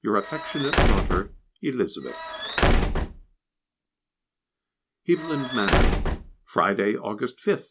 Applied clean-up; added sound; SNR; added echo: none; Squeak / Slam / Wood; -5 dB; none.